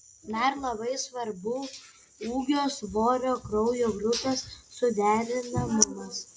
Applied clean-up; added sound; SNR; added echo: none; none; none; none.